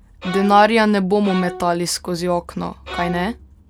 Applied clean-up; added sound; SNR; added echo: none; Bowed string instrument; 13 dB; none.